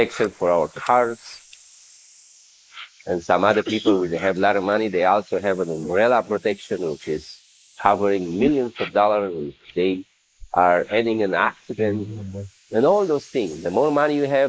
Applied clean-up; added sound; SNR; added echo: neural mask model Resemble Enhance denoiser.